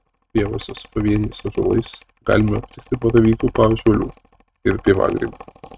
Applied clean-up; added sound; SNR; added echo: neural mask model RNNoise.